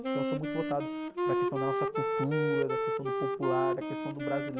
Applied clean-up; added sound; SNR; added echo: none; Wind instrument, woodwind instrument; -4 dB; none.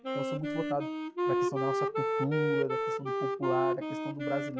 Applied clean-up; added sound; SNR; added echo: classical method log-MMSE.